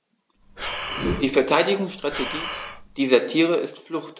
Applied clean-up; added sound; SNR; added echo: none; Whoosh, swoosh, swish + Breathing; 7 dB; none.